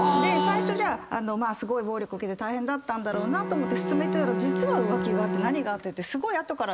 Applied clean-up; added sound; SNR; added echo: none; Bowed string instrument; 3 dB; none.